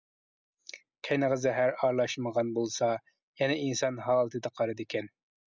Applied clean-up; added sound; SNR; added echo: none; none; none; none.